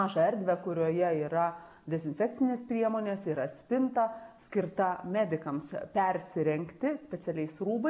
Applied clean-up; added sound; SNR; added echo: none; none; none; none.